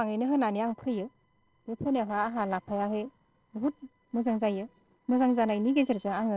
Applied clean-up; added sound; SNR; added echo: neural separator model SepFormer DNS4.